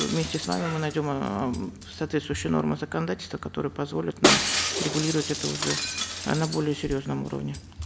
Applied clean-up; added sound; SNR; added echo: none; Shatter; 3 dB; none.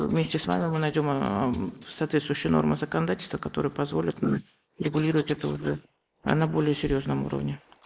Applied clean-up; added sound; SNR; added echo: neural mask model Resemble Enhance denoiser.